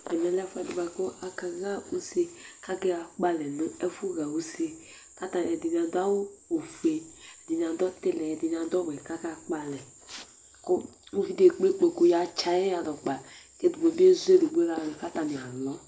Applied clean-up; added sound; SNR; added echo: none; none; none; none.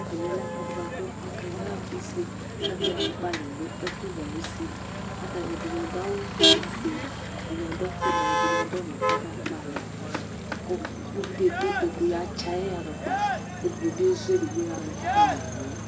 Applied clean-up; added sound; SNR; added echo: none; Motor vehicle (road); -3 dB; none.